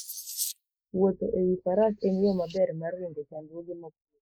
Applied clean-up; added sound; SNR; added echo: neural mask model Resemble Enhance denoiser.